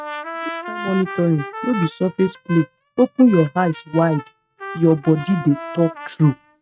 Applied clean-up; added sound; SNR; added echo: neural mask model RNNoise.